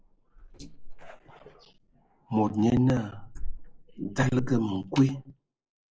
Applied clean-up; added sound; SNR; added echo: neural mask model Resemble Enhance denoiser.